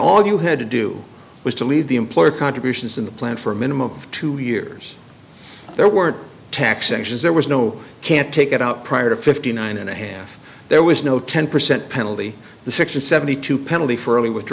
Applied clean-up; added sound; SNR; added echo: none; none; none; none.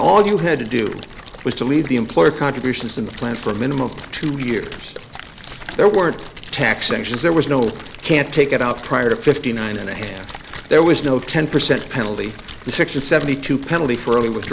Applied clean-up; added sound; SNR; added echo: none; Splash, splatter; 16 dB; none.